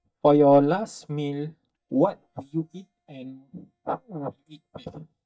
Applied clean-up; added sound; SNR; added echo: neural mask model DeepFilterNet 3.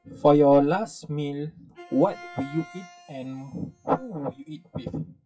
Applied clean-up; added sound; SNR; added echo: classical method WPE with log-MMSE.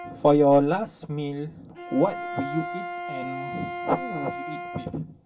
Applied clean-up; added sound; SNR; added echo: none; Bowed string instrument; 10 dB; reverberation time 0.2 s.